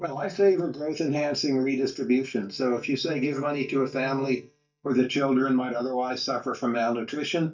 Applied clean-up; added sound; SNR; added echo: neural mask model DeepFilterNet 3.